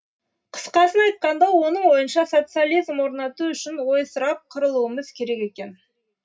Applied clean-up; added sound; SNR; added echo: none; none; none; reverberation time 0.4 s.